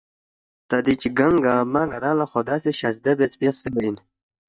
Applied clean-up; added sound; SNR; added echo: neural mask model DeepFilterNet 3.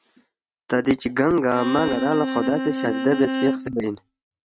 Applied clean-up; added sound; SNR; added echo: neural mask model RNNoise.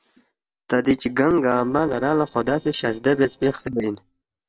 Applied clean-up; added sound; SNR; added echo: neural separator model SepFormer DNS4.